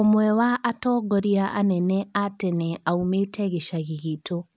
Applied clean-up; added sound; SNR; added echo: none; none; none; none.